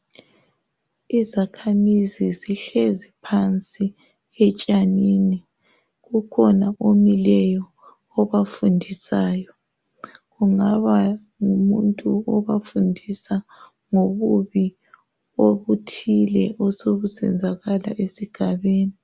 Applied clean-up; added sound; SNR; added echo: none; none; none; none.